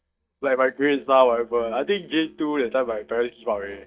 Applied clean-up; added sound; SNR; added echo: neural mask model DeepFilterNet 3.